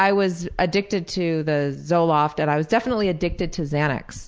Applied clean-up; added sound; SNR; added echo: none; none; none; none.